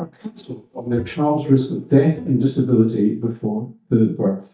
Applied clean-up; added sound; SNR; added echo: neural mask model DeepFilterNet 3.